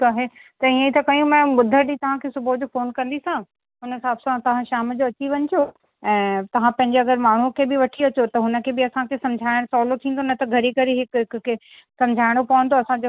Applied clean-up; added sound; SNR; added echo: none; none; none; none.